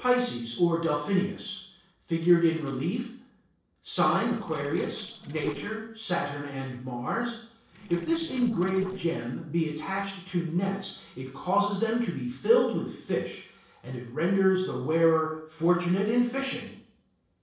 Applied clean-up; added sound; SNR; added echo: neural separator model SepFormer DNS4.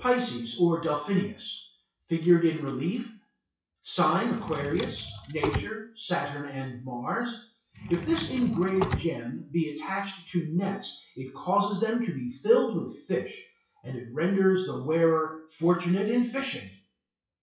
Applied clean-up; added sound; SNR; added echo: classical method WPE with log-MMSE.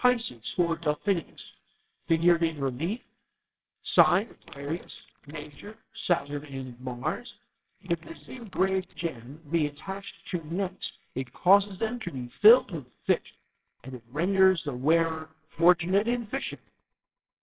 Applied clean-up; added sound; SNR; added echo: neural separator model SepFormer WHAMR!.